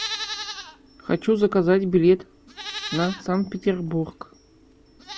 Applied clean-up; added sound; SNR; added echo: none; Livestock, farm animals, working animals; 13 dB; none.